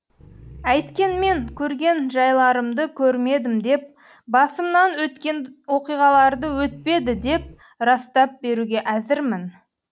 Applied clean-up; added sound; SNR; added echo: none; Growling; 18 dB; none.